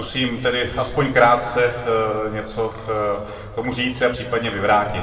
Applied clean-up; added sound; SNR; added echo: none; Wind; 19 dB; reverberation time 1.8 s.